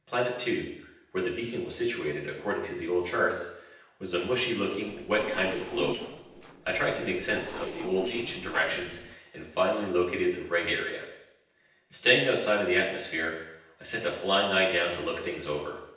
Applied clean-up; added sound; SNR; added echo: neural separator model SepFormer DNS4.